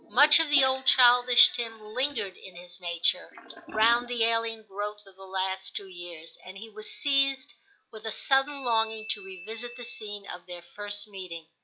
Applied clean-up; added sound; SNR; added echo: classical method log-MMSE.